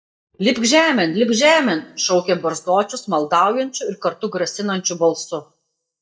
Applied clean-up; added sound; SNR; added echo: neural mask model DeepFilterNet 3.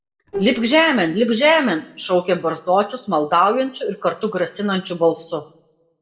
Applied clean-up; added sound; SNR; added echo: neural separator model SepFormer DNS4.